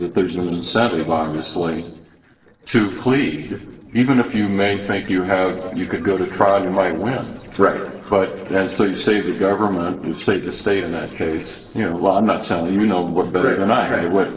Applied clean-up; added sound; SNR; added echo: neural separator model SepFormer DNS4.